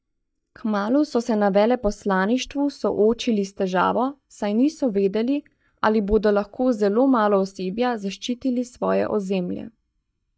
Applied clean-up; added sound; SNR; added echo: neural mask model DeepFilterNet 3.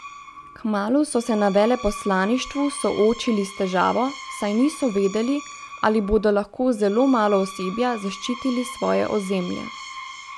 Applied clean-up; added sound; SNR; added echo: none; Screech; 15 dB; none.